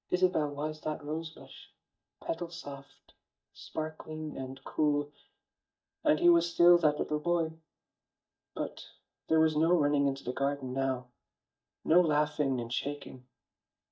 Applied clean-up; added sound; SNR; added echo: neural mask model DeepFilterNet 3.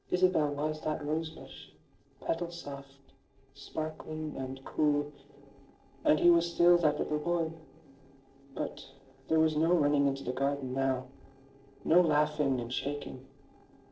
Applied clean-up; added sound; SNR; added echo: neural separator model SepFormer DNS4.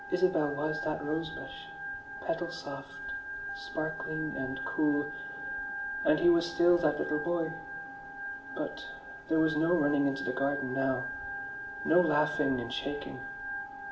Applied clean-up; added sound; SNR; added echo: none; Organ; 8 dB; reverberation time 1.3 s.